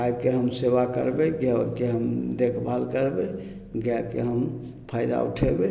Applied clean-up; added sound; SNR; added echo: none; none; none; none.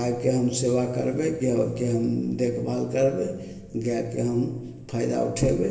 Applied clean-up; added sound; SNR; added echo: none; none; none; reverberation time 1.6 s.